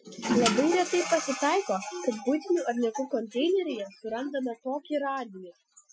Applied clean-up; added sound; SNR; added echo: classical method Wiener filter.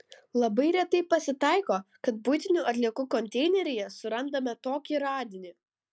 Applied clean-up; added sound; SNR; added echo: none; none; none; none.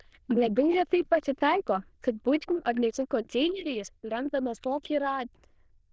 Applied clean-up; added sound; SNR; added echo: neural diffusion model UNIVERSE++.